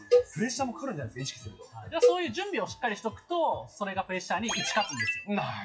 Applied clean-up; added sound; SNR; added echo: classical method WPE with log-MMSE.